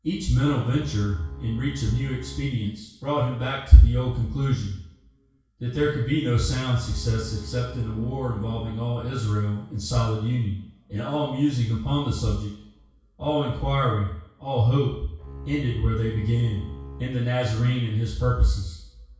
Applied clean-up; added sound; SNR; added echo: none; Bowed string instrument; 15 dB; reverberation time 0.6 s.